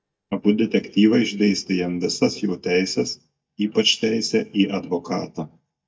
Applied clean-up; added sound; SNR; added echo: neural mask model DeepFilterNet 3.